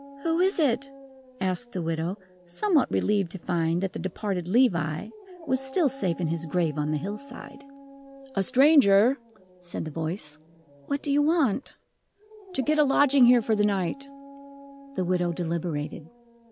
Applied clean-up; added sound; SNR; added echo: none; Dog; 20 dB; none.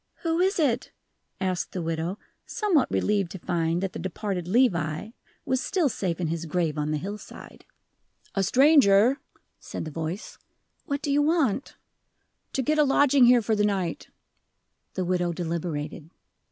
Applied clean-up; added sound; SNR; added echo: none; none; none; none.